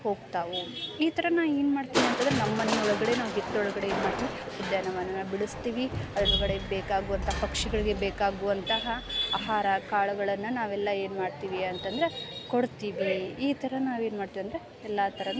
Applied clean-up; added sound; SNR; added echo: none; Crushing; 7 dB; none.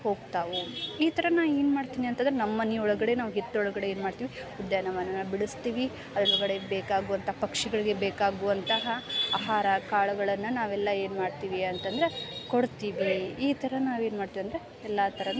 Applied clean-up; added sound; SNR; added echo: none; none; none; none.